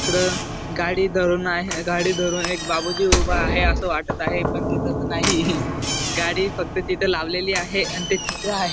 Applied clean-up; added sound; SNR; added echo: none; Knock / Slam; 2 dB; none.